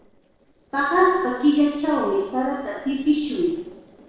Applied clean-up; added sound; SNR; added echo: neural separator model SepFormer DNS4.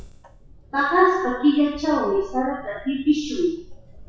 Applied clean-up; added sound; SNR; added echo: classical method WPE with log-MMSE.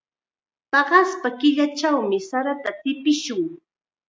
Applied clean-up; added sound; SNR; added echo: none; none; none; none.